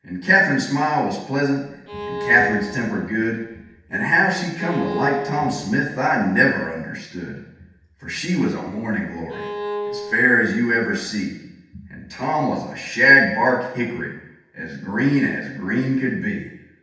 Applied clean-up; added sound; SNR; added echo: none; Bowed string instrument; 10 dB; reverberation time 0.8 s.